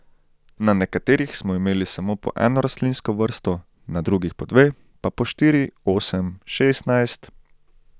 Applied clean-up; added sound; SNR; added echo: none; none; none; none.